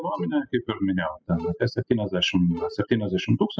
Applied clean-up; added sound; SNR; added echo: classical method spectral subtraction.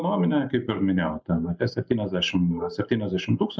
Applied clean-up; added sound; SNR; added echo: neural mask model Resemble Enhance denoiser.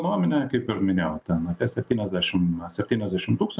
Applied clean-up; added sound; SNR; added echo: none; none; none; none.